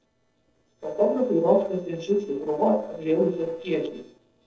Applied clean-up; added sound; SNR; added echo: neural separator model SepFormer DNS4.